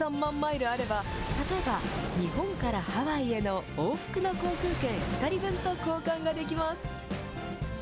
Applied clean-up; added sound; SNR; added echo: none; none; none; none.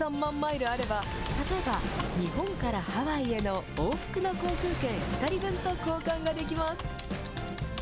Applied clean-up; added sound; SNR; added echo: none; Computer keyboard; 11 dB; none.